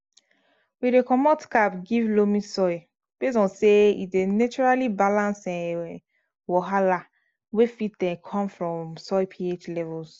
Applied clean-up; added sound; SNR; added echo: none; none; none; none.